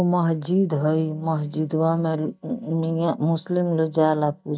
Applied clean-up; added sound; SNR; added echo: neural mask model DeepFilterNet 3.